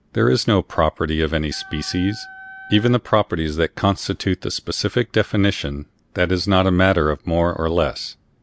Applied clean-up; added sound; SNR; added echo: none; Wind instrument, woodwind instrument; 19 dB; none.